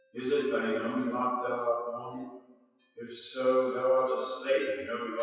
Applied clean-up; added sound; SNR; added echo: classical method WPE with log-MMSE.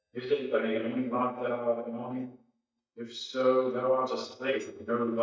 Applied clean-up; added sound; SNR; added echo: neural mask model DeepFilterNet 3.